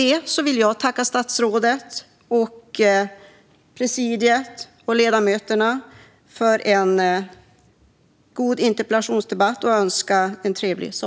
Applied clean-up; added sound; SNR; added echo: none; none; none; none.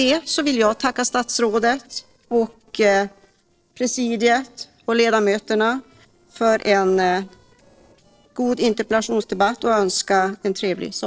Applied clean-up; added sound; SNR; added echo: neural separator model SepFormer DNS4.